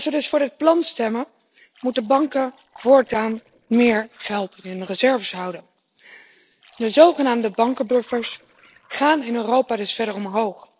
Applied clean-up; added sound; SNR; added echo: neural separator model SepFormer DNS4.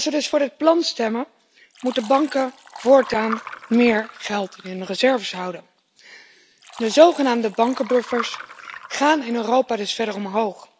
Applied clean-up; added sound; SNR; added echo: none; Liquid; 18 dB; none.